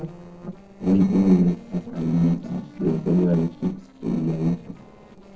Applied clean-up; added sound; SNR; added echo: neural separator model SepFormer DNS4.